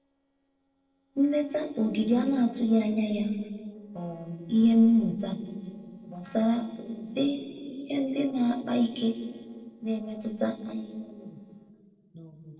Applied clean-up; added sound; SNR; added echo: neural separator model SepFormer DNS4.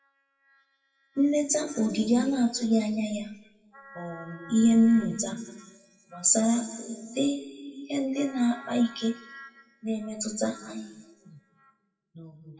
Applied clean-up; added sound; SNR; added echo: classical method WPE with log-MMSE.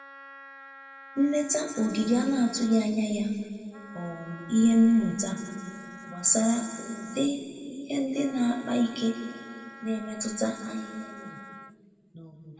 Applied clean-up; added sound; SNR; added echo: none; Wind instrument, woodwind instrument; 19 dB; reverberation time 1.9 s.